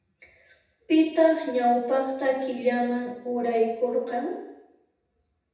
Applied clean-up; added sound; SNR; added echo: none; none; none; reverberation time 0.8 s.